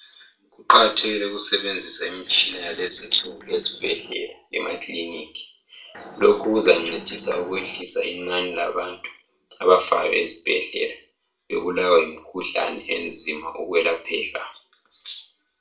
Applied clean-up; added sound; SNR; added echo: neural separator model SepFormer DNS4.